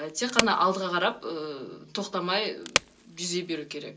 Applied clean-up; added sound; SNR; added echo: none; Wood; 4 dB; reverberation time 0.2 s.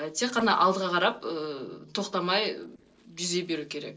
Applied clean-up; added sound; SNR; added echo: neural separator model SepFormer DNS4.